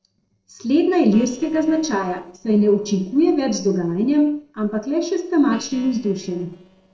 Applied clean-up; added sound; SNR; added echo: neural separator model SepFormer DNS4.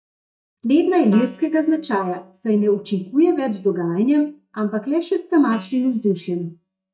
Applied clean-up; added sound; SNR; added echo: neural mask model DeepFilterNet 3.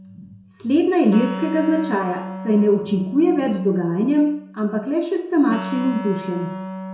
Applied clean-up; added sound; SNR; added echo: none; Wind instrument, woodwind instrument; 12 dB; reverberation time 0.5 s.